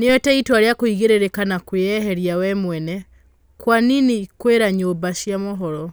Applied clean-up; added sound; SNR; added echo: none; none; none; none.